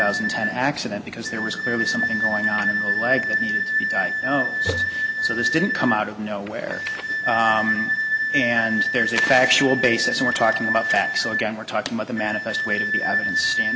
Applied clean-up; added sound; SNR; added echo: none; Wind instrument, woodwind instrument; 0 dB; none.